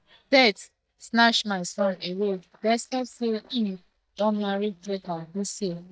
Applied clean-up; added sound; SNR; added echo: neural mask model DeepFilterNet 3.